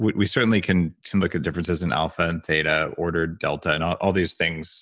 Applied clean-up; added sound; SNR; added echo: none; none; none; none.